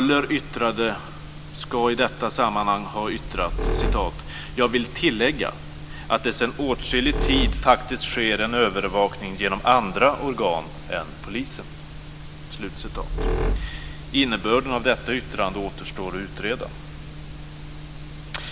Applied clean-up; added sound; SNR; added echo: none; Squeak; 5 dB; none.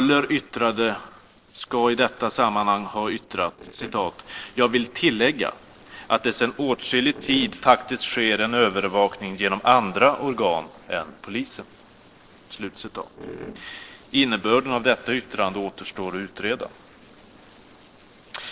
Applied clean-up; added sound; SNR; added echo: neural separator model SepFormer DNS4.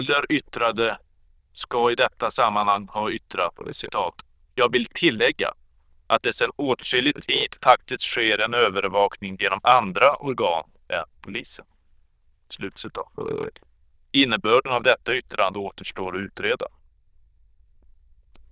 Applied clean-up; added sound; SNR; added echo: neural diffusion model UNIVERSE++.